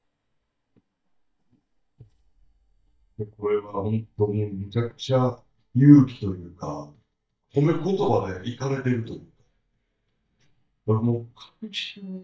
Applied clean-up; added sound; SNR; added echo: neural mask model DeepFilterNet 3.